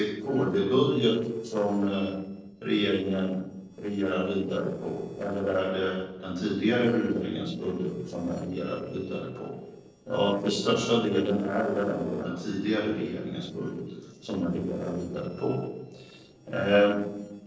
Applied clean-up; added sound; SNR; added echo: neural separator model SepFormer DNS4.